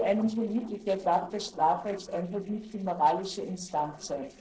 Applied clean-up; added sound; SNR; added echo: neural separator model SepFormer DNS4.